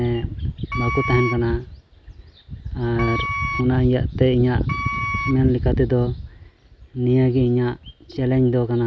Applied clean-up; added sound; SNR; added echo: none; Wind instrument, woodwind instrument; 8 dB; none.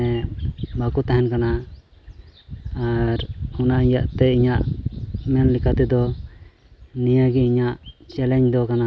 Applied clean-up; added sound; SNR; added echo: none; none; none; none.